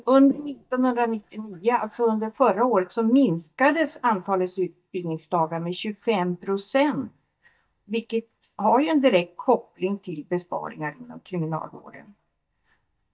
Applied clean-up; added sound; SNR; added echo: neural mask model DeepFilterNet 3.